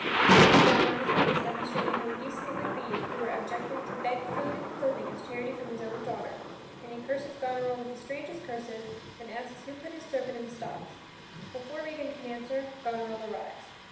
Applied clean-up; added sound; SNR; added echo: none; Thunder; -5 dB; reverberation time 0.8 s.